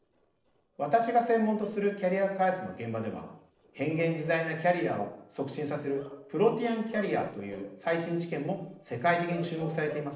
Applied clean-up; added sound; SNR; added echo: neural separator model SepFormer DNS4.